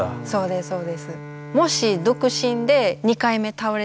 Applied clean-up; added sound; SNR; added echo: none; Bowed string instrument; 15 dB; none.